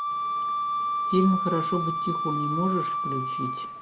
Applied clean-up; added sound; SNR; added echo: none; Wind instrument, woodwind instrument; -1 dB; none.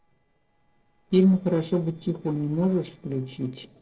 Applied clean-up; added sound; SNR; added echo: neural separator model SepFormer DNS4.